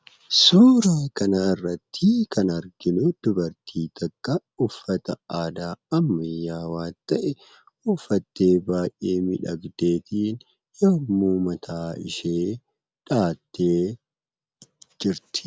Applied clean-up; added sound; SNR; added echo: none; none; none; none.